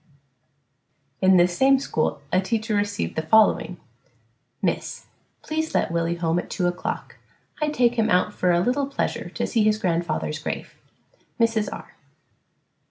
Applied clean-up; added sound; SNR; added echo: none; none; none; none.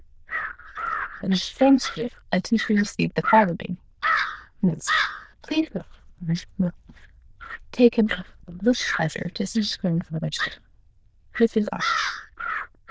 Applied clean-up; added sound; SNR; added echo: neural diffusion model UNIVERSE++.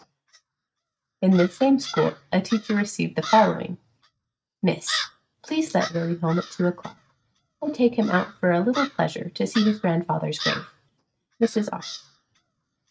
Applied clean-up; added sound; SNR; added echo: neural mask model RNNoise.